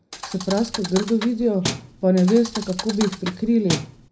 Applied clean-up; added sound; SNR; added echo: none; Thump, thud; 10 dB; reverberation time 0.4 s.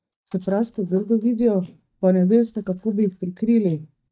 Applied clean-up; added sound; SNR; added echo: neural mask model DeepFilterNet 3.